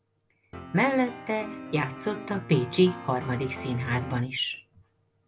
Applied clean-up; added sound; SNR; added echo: none; Piano; 11 dB; none.